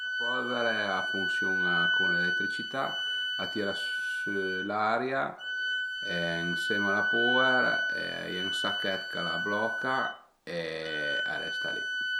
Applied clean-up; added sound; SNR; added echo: none; Wind instrument, woodwind instrument; -3 dB; none.